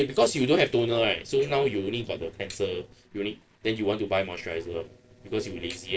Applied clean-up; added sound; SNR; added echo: neural separator model SepFormer DNS4.